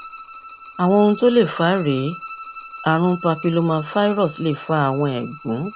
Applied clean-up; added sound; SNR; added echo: none; Bowed string instrument; 17 dB; none.